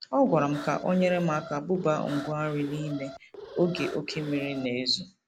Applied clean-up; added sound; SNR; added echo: none; Breathing + Alarm; 15 dB; none.